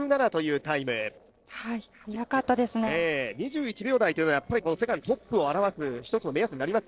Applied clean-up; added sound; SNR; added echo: neural separator model SepFormer DNS4.